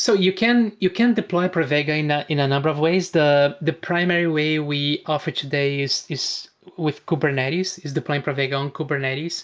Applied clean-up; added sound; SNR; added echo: none; none; none; none.